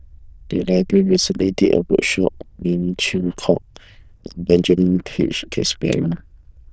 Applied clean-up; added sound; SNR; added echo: neural diffusion model UNIVERSE++.